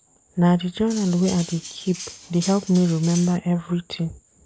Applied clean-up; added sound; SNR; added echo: none; Cutlery, silverware; 14 dB; none.